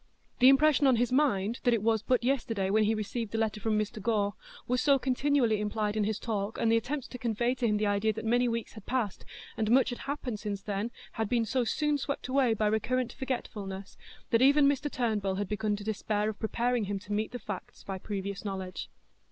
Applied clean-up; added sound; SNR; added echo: none; none; none; none.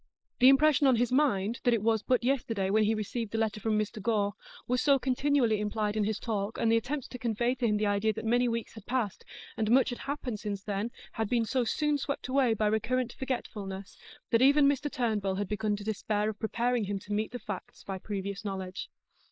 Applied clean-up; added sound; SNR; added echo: neural mask model Resemble Enhance denoiser.